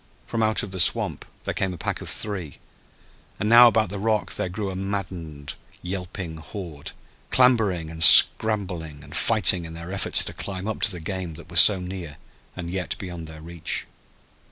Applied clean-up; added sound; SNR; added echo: none; none; none; none.